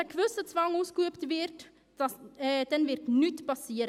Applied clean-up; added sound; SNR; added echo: none; none; none; none.